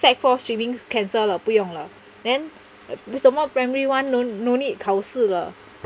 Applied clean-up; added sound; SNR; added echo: none; none; none; none.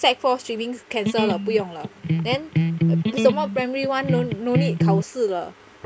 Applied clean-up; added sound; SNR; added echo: none; Electric guitar; -1 dB; none.